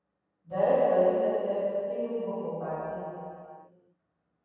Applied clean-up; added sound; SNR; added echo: none; none; none; reverberation time 2.2 s.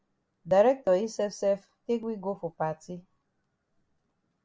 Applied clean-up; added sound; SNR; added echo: none; none; none; none.